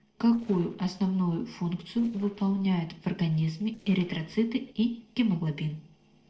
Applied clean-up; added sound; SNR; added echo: neural separator model SepFormer DNS4.